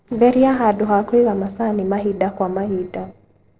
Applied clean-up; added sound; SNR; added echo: neural separator model SepFormer DNS4.